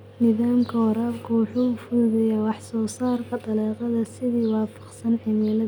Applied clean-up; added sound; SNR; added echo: none; none; none; none.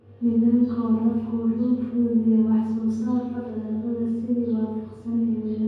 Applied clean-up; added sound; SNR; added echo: none; none; none; reverberation time 1.3 s.